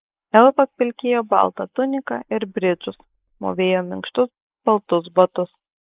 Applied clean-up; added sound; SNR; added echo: neural mask model Resemble Enhance denoiser.